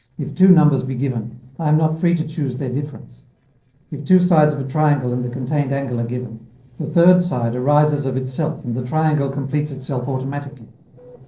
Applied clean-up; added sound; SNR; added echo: neural separator model SepFormer DNS4.